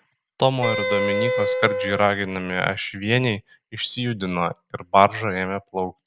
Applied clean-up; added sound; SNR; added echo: none; Wind instrument, woodwind instrument; 0 dB; none.